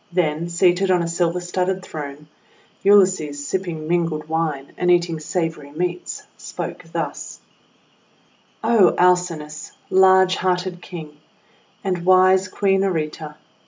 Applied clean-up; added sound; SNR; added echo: none; none; none; none.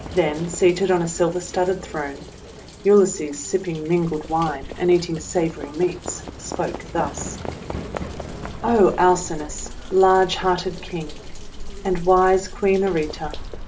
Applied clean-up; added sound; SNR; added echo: none; Livestock, farm animals, working animals + Thunder; 12 dB; none.